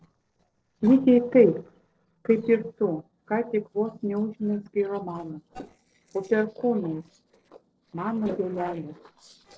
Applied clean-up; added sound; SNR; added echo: neural separator model SepFormer DNS4.